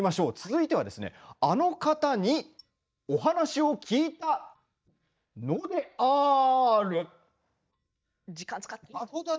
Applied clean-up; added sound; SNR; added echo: neural mask model DeepFilterNet 3.